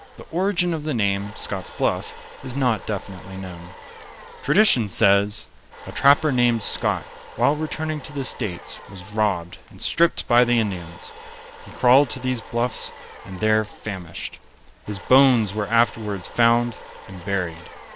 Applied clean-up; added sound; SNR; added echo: none; Domestic sounds, home sounds; 18 dB; none.